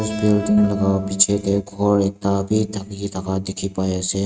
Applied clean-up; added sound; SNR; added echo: neural mask model RNNoise.